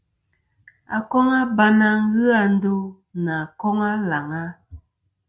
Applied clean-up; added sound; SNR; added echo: none; none; none; none.